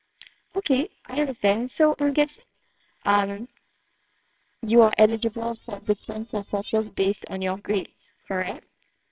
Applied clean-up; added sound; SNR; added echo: neural separator model SepFormer WHAMR!.